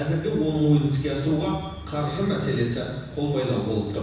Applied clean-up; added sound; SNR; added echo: none; Engine; 19 dB; reverberation time 1.1 s.